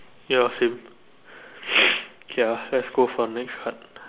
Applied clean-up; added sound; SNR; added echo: none; none; none; none.